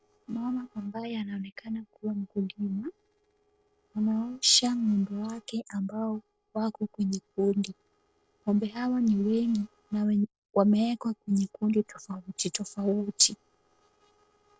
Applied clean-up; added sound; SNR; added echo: neural separator model SepFormer DNS4.